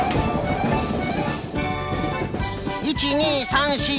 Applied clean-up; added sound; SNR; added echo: none; none; none; none.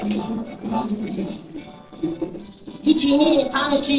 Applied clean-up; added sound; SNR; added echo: neural separator model SepFormer DNS4.